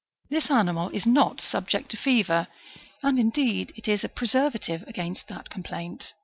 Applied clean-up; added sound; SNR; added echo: none; none; none; none.